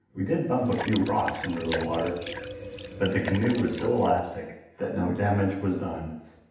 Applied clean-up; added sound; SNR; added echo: none; Liquid; 9 dB; reverberation time 0.9 s.